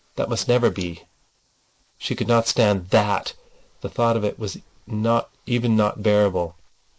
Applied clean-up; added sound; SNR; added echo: neural mask model Resemble Enhance denoiser.